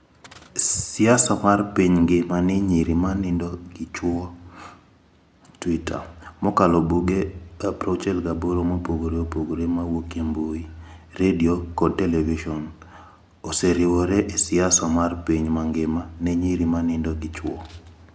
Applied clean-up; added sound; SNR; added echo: none; none; none; none.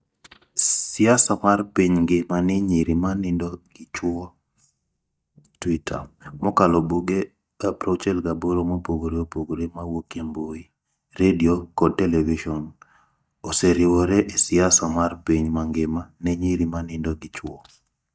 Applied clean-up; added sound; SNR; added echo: neural mask model DeepFilterNet 3.